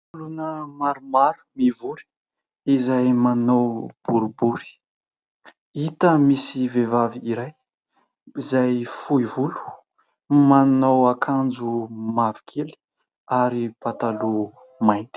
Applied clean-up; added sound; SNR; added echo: none; none; none; none.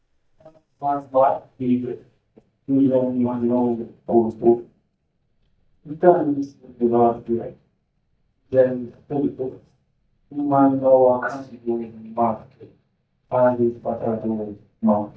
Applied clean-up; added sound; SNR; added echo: neural mask model DeepFilterNet 3.